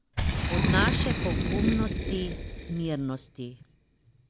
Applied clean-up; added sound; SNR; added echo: none; Boom; -3 dB; none.